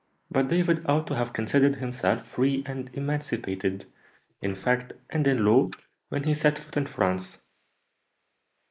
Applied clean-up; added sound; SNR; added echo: neural mask model Resemble Enhance denoiser.